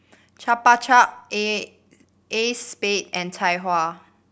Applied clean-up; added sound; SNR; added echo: none; none; none; none.